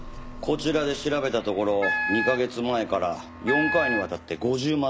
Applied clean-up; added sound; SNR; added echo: none; Wind instrument, woodwind instrument; 3 dB; none.